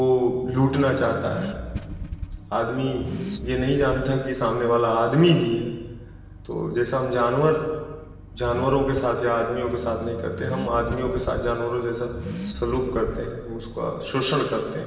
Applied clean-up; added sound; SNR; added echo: none; Accelerating, revving, vroom / Car; 12 dB; reverberation time 1.4 s.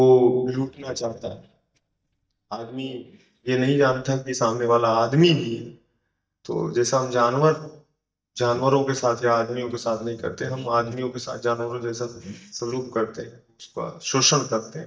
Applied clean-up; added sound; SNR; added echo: neural mask model DeepFilterNet 3.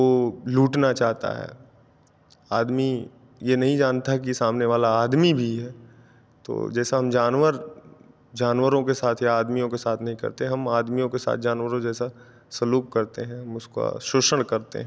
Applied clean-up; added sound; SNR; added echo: none; none; none; none.